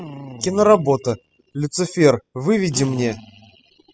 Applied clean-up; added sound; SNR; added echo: classical method spectral subtraction.